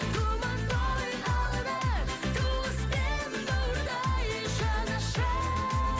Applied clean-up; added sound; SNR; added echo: none; none; none; none.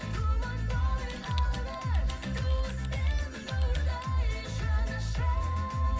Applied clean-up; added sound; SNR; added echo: none; Typing; 19 dB; reverberation time 0.4 s.